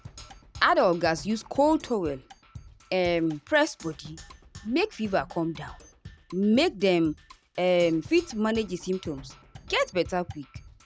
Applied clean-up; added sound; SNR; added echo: none; Percussion; 20 dB; none.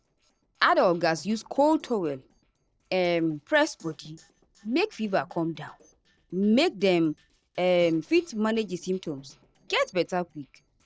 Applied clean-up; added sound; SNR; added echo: neural separator model SepFormer DNS4.